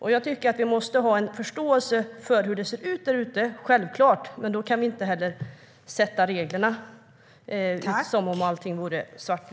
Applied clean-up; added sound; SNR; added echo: none; none; none; none.